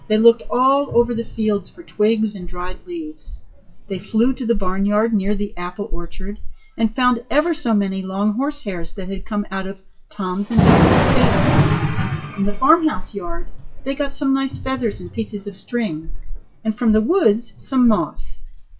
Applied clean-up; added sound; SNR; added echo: classical method WPE with log-MMSE.